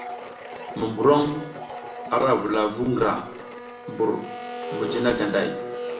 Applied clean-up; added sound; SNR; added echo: none; Domestic sounds, home sounds; 9 dB; reverberation time 0.6 s.